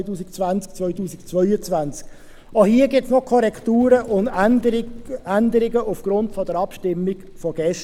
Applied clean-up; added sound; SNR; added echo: none; Livestock, farm animals, working animals; 16 dB; none.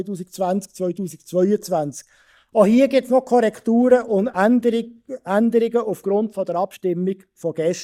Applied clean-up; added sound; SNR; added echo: neural mask model DeepFilterNet 3.